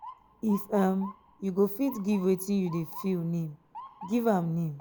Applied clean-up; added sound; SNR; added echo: none; Motor vehicle (road) / Siren; 18 dB; none.